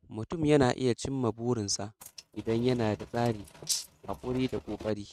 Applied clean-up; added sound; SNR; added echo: neural mask model RNNoise.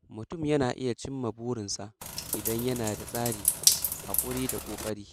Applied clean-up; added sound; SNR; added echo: none; Bathtub (filling or washing); -2 dB; none.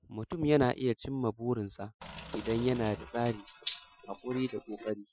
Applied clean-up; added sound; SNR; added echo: classical method Wiener filter.